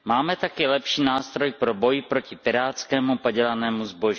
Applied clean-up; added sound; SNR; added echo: none; none; none; none.